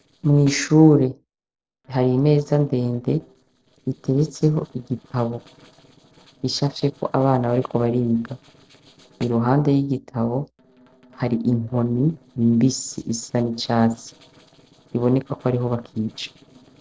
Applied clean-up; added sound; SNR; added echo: neural separator model SepFormer DNS4.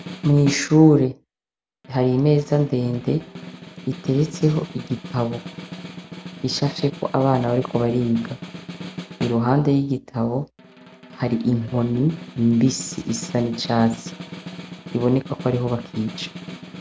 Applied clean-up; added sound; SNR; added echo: none; Snare drum; 15 dB; none.